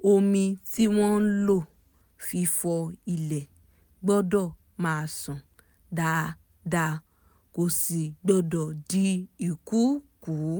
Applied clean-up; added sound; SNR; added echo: none; none; none; none.